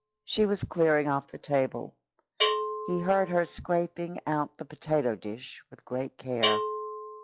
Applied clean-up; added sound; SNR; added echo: classical method log-MMSE.